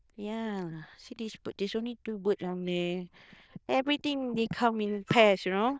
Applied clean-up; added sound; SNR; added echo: neural diffusion model UNIVERSE++.